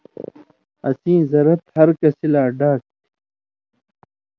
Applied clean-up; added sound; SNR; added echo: none; none; none; none.